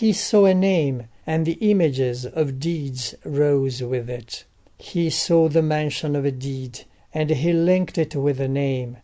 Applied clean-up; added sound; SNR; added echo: none; none; none; none.